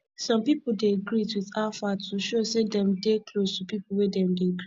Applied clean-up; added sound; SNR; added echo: none; none; none; none.